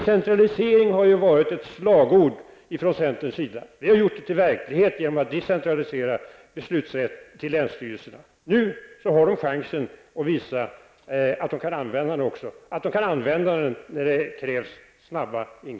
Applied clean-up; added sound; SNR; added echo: none; none; none; none.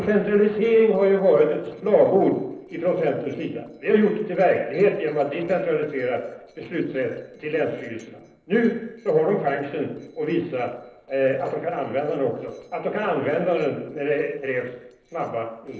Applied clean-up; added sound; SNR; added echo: neural separator model SepFormer DNS4.